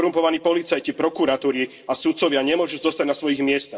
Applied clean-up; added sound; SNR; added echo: none; none; none; reverberation time 0.4 s.